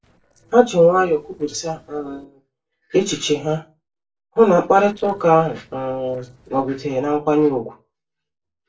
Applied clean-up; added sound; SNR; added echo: neural separator model SepFormer DNS4.